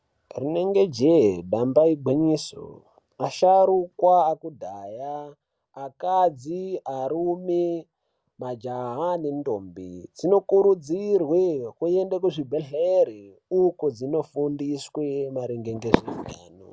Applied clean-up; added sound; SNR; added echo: none; none; none; none.